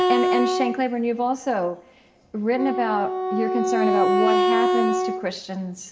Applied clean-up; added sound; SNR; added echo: none; Wind instrument, woodwind instrument; -2 dB; reverberation time 0.7 s.